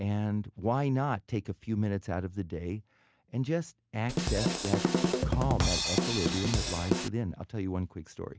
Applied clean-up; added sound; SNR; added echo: none; Drum kit; -3 dB; none.